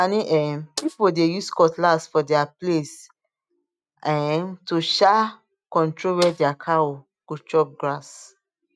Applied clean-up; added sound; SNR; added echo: neural mask model RNNoise.